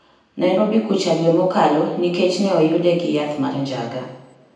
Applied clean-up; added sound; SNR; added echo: none; none; none; reverberation time 0.9 s.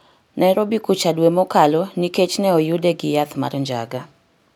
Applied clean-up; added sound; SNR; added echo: none; none; none; none.